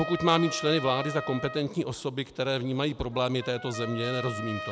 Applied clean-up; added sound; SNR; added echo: none; Trumpet; 11 dB; none.